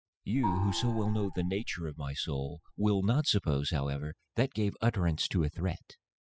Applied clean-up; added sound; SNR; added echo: classical method spectral subtraction.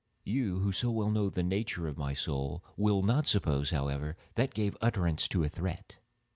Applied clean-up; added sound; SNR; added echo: none; none; none; none.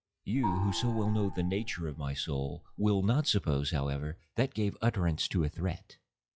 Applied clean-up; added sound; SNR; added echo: classical method log-MMSE.